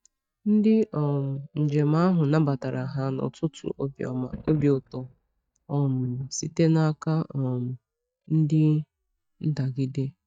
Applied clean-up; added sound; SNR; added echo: neural mask model DeepFilterNet 3.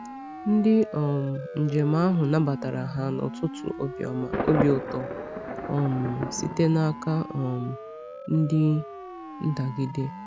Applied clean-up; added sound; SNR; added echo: none; Siren + Thunder; 9 dB; none.